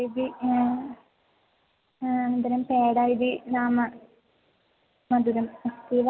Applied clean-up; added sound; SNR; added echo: none; none; none; none.